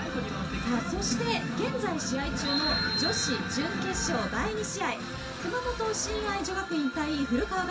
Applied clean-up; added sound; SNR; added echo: none; Drum kit; 14 dB; reverberation time 0.2 s.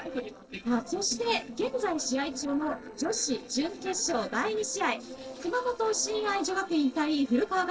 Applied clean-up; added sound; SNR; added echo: neural separator model SepFormer DNS4.